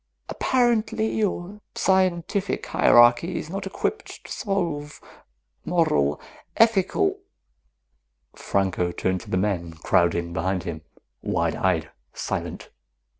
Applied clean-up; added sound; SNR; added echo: none; none; none; none.